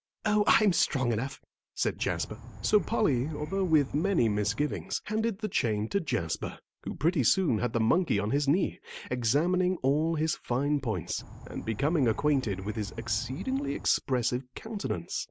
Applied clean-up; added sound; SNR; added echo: none; Insect; 13 dB; none.